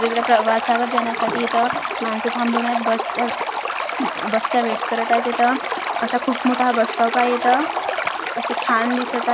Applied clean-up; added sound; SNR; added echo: none; Stream; 3 dB; none.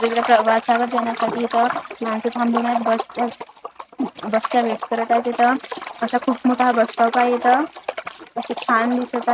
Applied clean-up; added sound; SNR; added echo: neural mask model RNNoise.